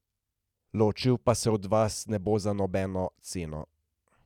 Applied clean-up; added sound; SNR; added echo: none; none; none; none.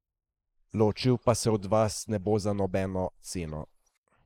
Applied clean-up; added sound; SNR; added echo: neural mask model Resemble Enhance denoiser.